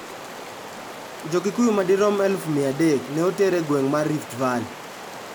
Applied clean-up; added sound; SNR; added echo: none; Stream; 13 dB; none.